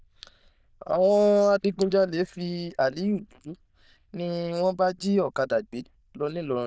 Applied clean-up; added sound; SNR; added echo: neural diffusion model UNIVERSE++.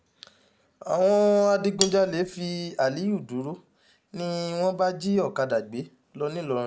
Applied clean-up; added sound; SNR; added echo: none; Cutlery, silverware; 4 dB; none.